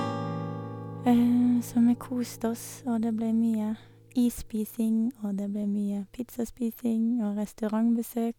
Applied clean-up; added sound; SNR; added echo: none; Acoustic guitar / Strum; 14 dB; none.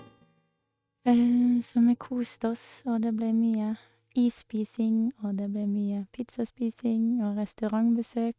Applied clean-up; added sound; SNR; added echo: neural mask model RNNoise.